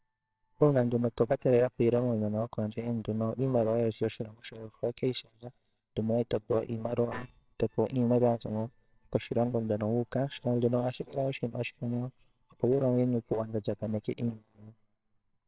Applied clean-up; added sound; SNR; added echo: neural separator model SepFormer WHAMR!.